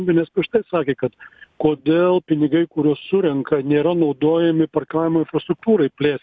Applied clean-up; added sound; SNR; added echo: none; none; none; none.